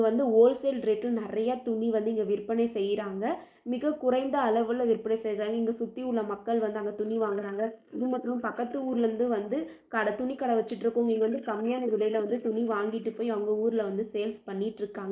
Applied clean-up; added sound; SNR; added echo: neural mask model Resemble Enhance denoiser.